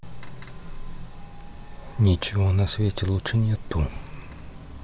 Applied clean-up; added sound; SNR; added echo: none; none; none; none.